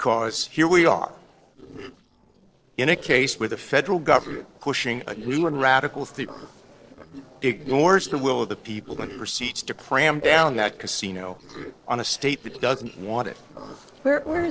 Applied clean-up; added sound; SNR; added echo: neural separator model SepFormer DNS4.